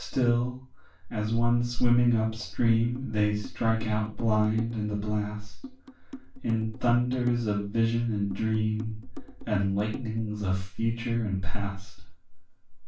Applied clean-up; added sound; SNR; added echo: none; Drum; 18 dB; reverberation time 0.3 s.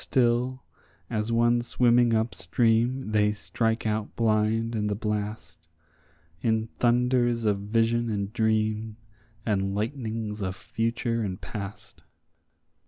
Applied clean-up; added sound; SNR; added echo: none; none; none; none.